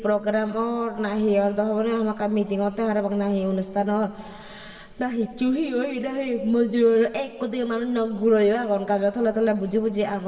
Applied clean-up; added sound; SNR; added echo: none; none; none; reverberation time 2.0 s.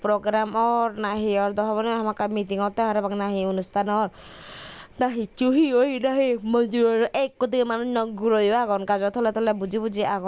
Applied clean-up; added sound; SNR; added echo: none; none; none; none.